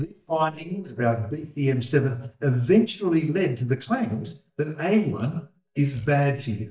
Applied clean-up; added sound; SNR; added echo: neural mask model DeepFilterNet 3.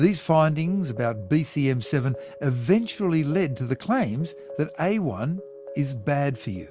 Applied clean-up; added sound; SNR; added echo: none; none; none; none.